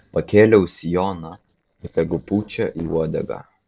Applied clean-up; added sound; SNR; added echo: neural separator model SepFormer DNS4.